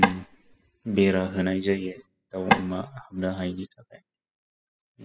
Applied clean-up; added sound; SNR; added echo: classical method spectral subtraction.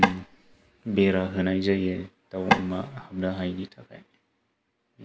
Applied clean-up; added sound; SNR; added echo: none; Tap / Wood; -3 dB; none.